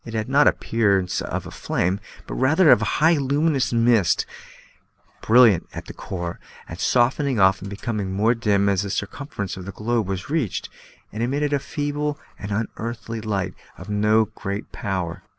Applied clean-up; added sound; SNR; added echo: none; none; none; none.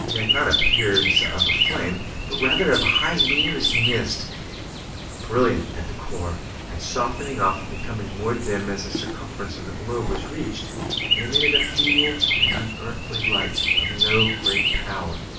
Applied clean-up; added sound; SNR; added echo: none; Chirp, tweet; -2 dB; reverberation time 0.4 s.